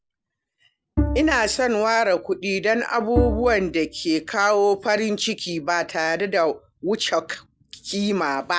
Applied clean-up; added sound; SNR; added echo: none; Bowed string instrument; 6 dB; none.